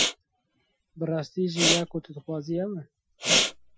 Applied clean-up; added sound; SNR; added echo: classical method Wiener filter.